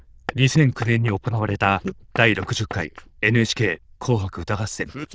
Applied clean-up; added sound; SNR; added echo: neural diffusion model UNIVERSE++.